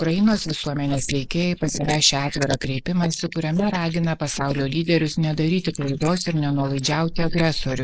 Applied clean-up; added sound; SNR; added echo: neural mask model Resemble Enhance denoiser.